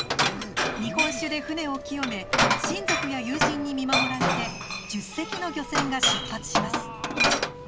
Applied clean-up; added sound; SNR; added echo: none; Glass; -4 dB; none.